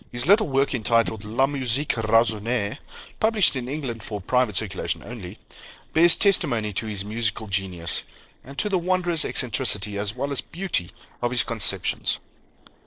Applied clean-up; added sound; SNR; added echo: neural separator model SepFormer DNS4.